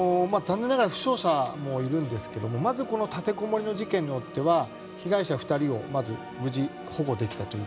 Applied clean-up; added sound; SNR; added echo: none; Organ; 13 dB; none.